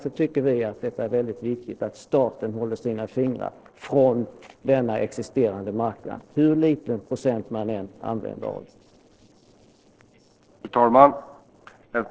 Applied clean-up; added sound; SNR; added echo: neural separator model SepFormer DNS4.